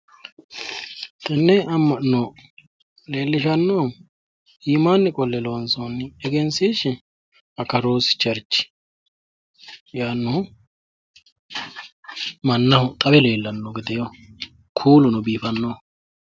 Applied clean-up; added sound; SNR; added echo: none; none; none; none.